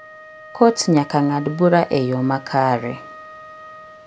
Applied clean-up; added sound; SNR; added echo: none; Wind instrument, woodwind instrument; 19 dB; none.